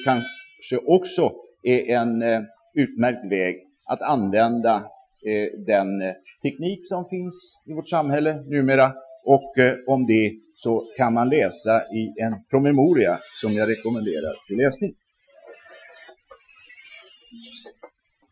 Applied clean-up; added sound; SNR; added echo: classical method Wiener filter.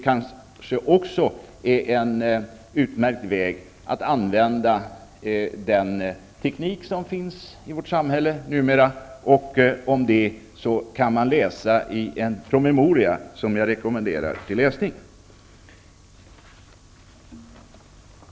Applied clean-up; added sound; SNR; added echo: none; none; none; none.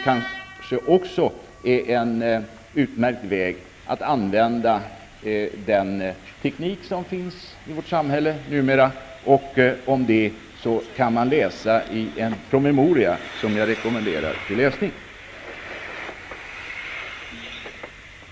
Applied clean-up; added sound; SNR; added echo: none; Train; 16 dB; none.